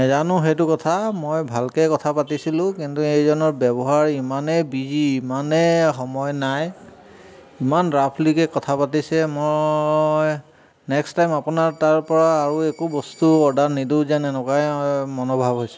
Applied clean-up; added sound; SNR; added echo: none; none; none; none.